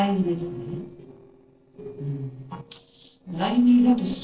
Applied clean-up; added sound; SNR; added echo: neural separator model SepFormer DNS4.